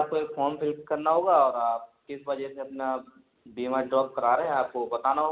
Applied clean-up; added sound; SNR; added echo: none; none; none; none.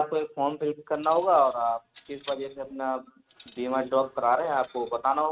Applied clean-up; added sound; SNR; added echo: neural mask model RNNoise.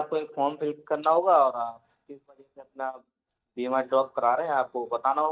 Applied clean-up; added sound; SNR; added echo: neural mask model DeepFilterNet 3.